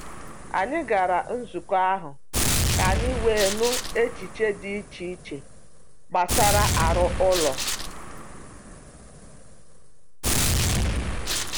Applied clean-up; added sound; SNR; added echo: none; Gunshot, gunfire; 0 dB; none.